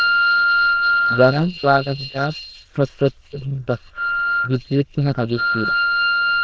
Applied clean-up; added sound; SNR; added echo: neural diffusion model UNIVERSE++.